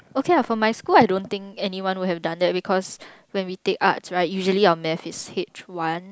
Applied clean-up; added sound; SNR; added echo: none; none; none; none.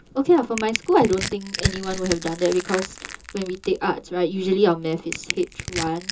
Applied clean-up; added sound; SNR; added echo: none; Crushing; 9 dB; reverberation time 0.2 s.